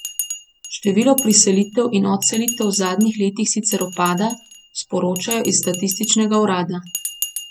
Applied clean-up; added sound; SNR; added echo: none; Bell; 12 dB; none.